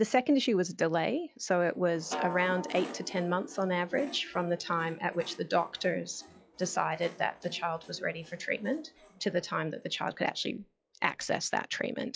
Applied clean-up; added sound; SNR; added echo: classical method log-MMSE.